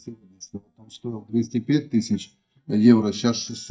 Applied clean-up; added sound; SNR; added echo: neural mask model DeepFilterNet 3.